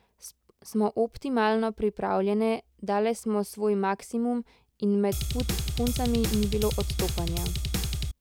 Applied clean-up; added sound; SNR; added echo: none; Drum kit; 1 dB; none.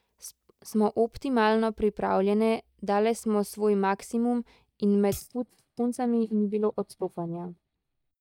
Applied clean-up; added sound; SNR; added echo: neural mask model DeepFilterNet 3.